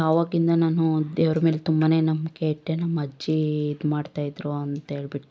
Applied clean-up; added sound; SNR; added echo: none; none; none; none.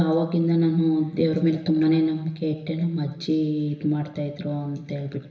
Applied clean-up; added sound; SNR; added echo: none; none; none; reverberation time 1.0 s.